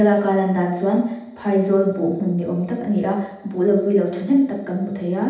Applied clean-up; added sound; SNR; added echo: none; none; none; reverberation time 0.8 s.